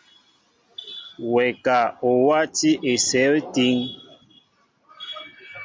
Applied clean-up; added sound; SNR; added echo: none; none; none; none.